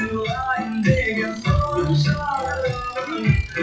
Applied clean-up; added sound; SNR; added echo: classical method WPE with log-MMSE.